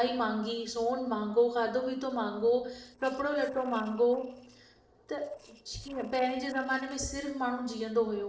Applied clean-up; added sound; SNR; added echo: neural separator model SepFormer DNS4.